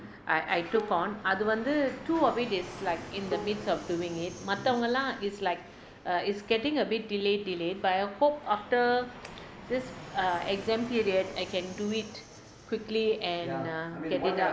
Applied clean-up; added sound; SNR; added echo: none; Bowed string instrument + Fixed-wing aircraft, airplane; 15 dB; none.